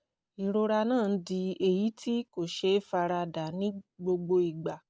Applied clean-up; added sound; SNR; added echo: none; none; none; none.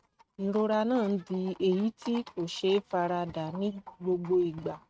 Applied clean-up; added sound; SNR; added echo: neural mask model RNNoise.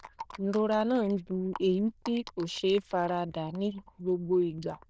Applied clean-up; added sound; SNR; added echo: neural diffusion model UNIVERSE++.